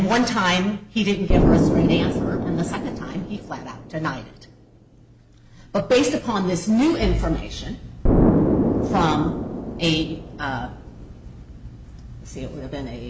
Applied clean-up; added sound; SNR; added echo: none; Explosion; 0 dB; none.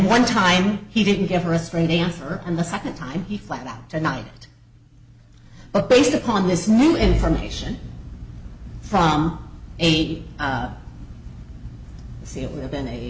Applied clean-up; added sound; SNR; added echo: none; none; none; none.